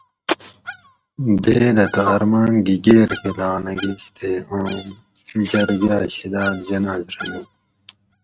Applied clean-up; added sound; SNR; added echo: neural mask model RNNoise.